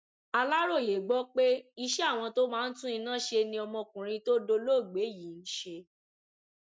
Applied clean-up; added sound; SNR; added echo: none; none; none; none.